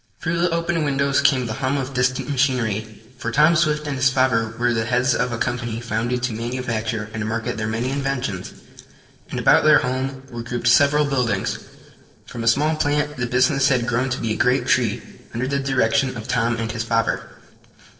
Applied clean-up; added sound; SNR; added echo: neural separator model SepFormer DNS4.